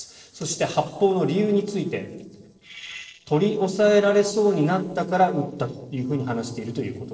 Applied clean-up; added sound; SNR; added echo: neural separator model SepFormer DNS4.